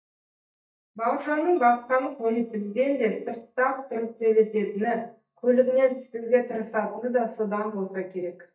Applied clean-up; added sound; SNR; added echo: neural mask model DeepFilterNet 3.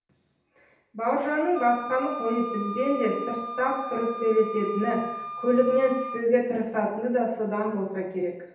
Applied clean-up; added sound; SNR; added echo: none; Wind instrument, woodwind instrument; 11 dB; reverberation time 0.9 s.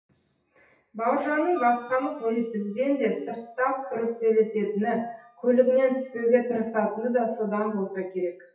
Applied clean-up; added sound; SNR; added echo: classical method WPE with log-MMSE.